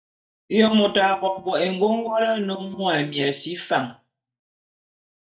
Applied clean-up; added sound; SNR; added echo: neural mask model DeepFilterNet 3.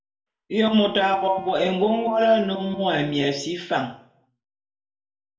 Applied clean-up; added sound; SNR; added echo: none; Wind instrument, woodwind instrument; 17 dB; reverberation time 0.4 s.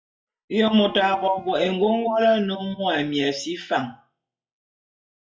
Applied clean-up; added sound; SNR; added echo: classical method WPE with log-MMSE.